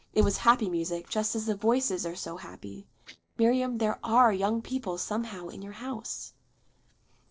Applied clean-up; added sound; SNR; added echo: neural separator model SepFormer DNS4.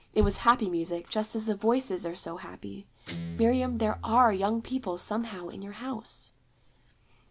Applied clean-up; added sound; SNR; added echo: none; Guitar; 17 dB; none.